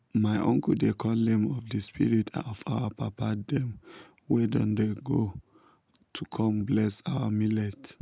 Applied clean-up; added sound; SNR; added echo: none; none; none; none.